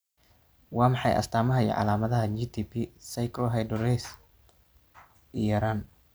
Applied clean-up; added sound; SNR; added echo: none; none; none; none.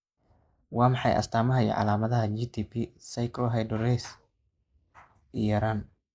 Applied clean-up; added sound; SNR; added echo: neural mask model Resemble Enhance denoiser.